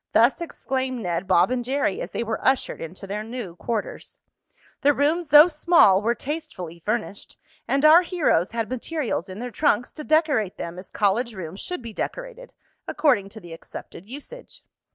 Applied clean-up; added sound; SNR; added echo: none; none; none; none.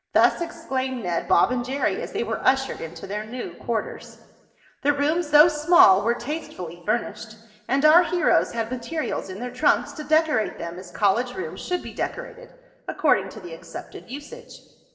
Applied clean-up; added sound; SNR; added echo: none; none; none; reverberation time 1.2 s.